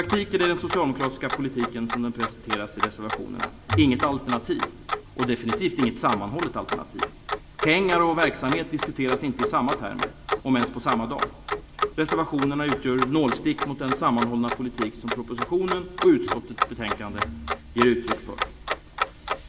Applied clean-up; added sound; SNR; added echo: none; Clock; 5 dB; reverberation time 1.1 s.